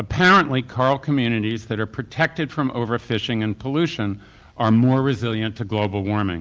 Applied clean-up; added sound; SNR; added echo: none; none; none; none.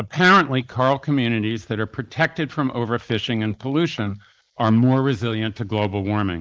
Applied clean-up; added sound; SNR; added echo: neural mask model Resemble Enhance denoiser.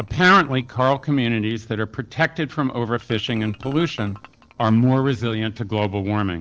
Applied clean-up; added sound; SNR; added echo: neural separator model SepFormer DNS4.